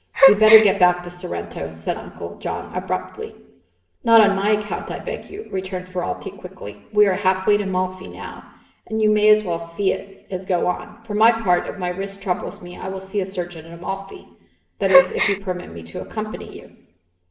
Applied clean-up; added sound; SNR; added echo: none; Gasp; 1 dB; reverberation time 0.8 s.